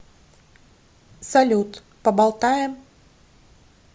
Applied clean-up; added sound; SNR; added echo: none; none; none; none.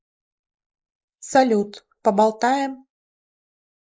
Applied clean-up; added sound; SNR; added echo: neural mask model Resemble Enhance denoiser.